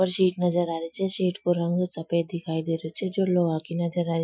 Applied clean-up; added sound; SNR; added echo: classical method Wiener filter.